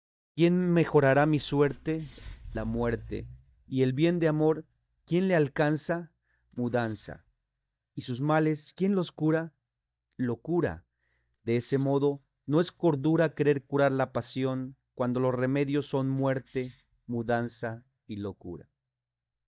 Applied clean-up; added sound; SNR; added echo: neural mask model DeepFilterNet 3.